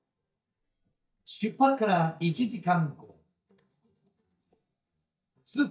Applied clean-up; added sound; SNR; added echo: neural mask model DeepFilterNet 3.